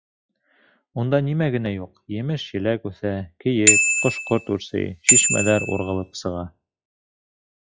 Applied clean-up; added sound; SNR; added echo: classical method log-MMSE.